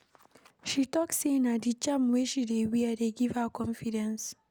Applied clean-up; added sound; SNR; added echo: none; none; none; none.